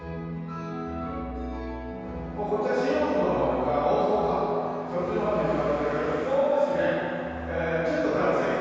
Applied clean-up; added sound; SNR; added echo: none; Wind instrument, woodwind instrument; 13 dB; reverberation time 2.2 s.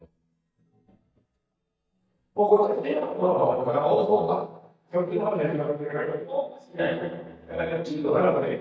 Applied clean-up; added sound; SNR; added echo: neural mask model DeepFilterNet 3.